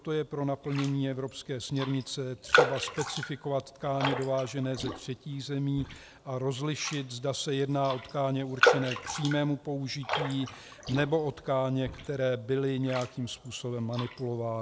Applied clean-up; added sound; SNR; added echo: none; Raindrop; 4 dB; none.